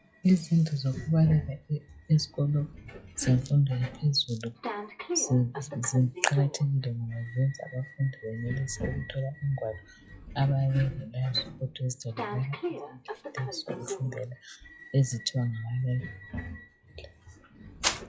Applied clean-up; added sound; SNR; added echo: classical method log-MMSE.